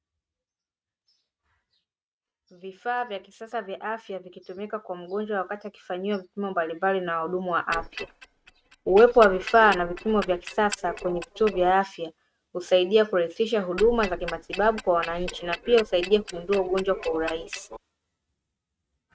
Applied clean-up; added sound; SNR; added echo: neural mask model RNNoise.